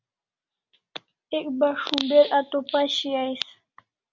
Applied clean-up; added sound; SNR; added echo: none; none; none; none.